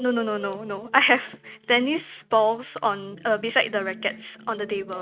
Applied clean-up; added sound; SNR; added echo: neural mask model RNNoise.